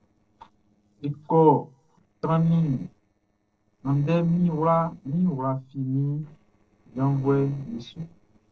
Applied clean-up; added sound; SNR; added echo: neural separator model SepFormer DNS4.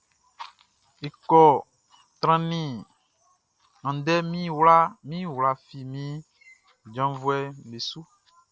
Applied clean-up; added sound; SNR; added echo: none; none; none; none.